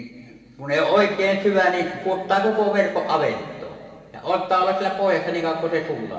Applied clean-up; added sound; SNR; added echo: none; none; none; reverberation time 2.1 s.